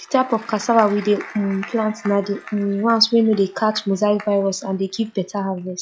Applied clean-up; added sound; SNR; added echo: classical method log-MMSE.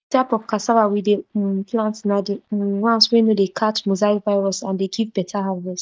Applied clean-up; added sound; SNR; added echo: neural mask model DeepFilterNet 3.